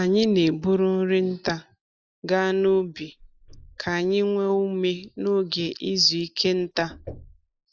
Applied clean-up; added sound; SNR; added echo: neural mask model Resemble Enhance denoiser.